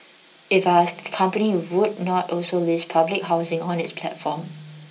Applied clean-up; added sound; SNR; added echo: none; none; none; reverberation time 0.2 s.